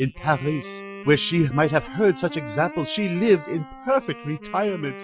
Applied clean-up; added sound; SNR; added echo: classical method Wiener filter.